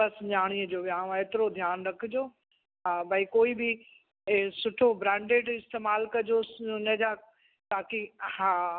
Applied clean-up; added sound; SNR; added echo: none; none; none; none.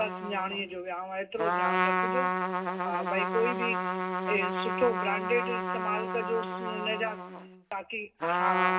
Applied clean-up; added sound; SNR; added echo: none; Trumpet; -2 dB; reverberation time 0.2 s.